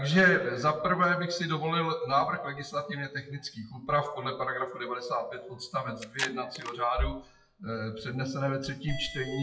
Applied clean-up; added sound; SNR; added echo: classical method WPE with log-MMSE.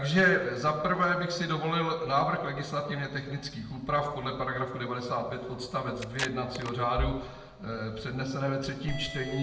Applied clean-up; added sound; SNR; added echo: none; Packing tape, duct tape; 11 dB; reverberation time 0.7 s.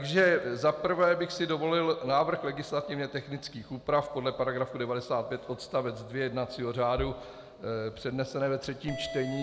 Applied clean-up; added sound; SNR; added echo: none; none; none; none.